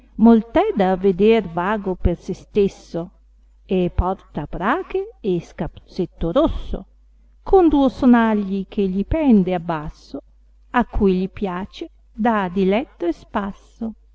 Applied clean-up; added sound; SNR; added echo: none; none; none; none.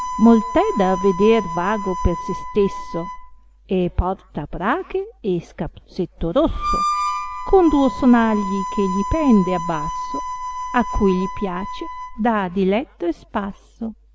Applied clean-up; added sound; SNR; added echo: none; Harmonica; 8 dB; none.